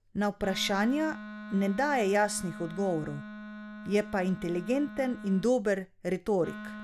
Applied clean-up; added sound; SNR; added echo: none; Wind instrument, woodwind instrument; 13 dB; none.